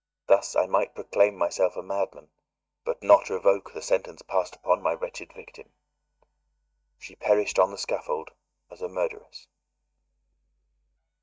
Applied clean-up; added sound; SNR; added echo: neural mask model DeepFilterNet 3.